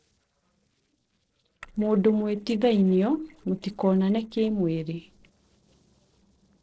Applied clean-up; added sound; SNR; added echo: neural separator model SepFormer DNS4.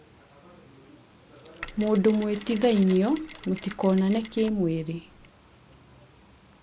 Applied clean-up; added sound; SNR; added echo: none; Mechanisms; 15 dB; none.